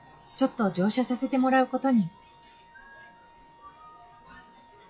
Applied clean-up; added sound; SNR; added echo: classical method log-MMSE.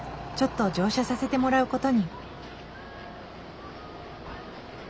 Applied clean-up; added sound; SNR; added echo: none; none; none; none.